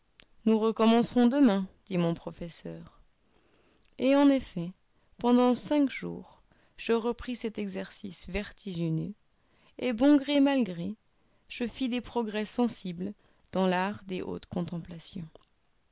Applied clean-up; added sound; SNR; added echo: none; none; none; none.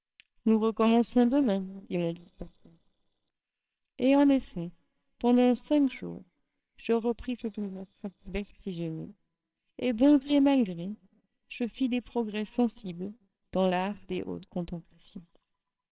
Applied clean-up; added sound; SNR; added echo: neural separator model SepFormer WHAMR!.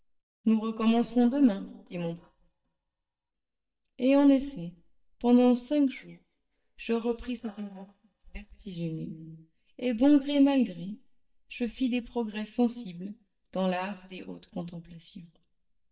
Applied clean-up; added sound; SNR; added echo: neural mask model DeepFilterNet 3.